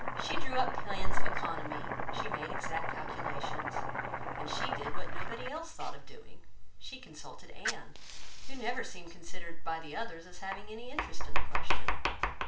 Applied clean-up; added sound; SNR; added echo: none; Domestic sounds, home sounds; 12 dB; reverberation time 0.4 s.